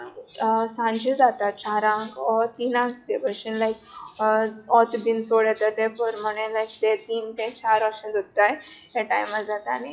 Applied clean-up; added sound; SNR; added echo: classical method log-MMSE.